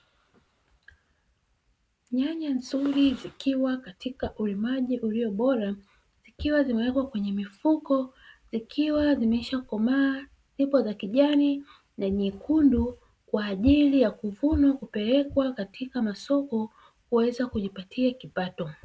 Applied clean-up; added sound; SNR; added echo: none; none; none; none.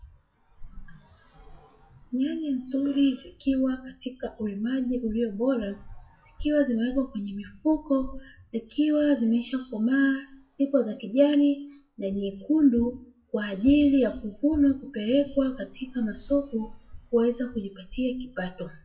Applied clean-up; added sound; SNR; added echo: classical method WPE with log-MMSE.